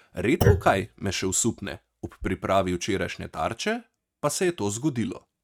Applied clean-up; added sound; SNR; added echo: neural mask model RNNoise.